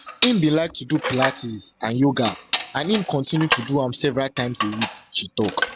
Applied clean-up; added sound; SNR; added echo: none; Dishes, pots, and pans; 6 dB; none.